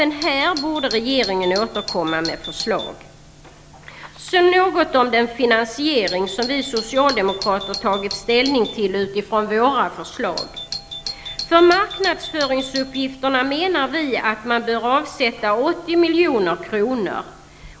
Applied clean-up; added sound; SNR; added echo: none; Doorbell; 12 dB; none.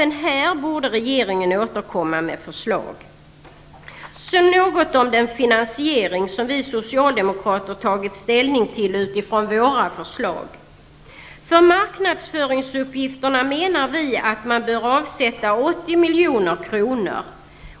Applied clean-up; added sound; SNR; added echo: none; none; none; none.